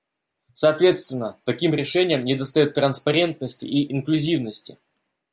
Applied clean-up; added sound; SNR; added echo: none; none; none; none.